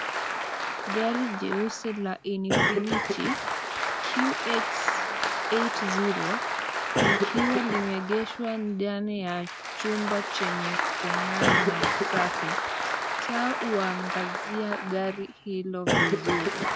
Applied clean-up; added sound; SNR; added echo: none; Cough + Applause; -3 dB; none.